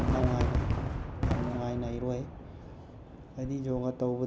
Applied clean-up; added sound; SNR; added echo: none; Fireworks; -1 dB; none.